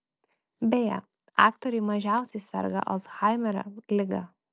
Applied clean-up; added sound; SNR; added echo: none; none; none; none.